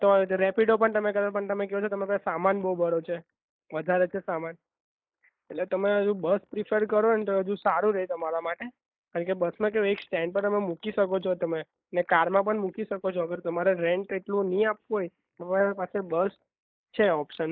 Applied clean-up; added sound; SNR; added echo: neural mask model Resemble Enhance denoiser.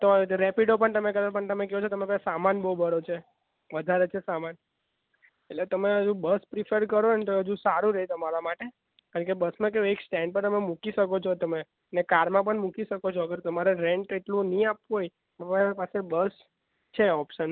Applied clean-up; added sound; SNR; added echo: none; none; none; none.